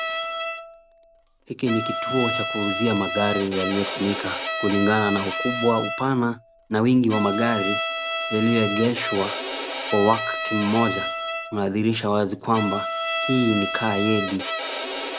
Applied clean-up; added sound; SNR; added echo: none; Bowed string instrument; 5 dB; none.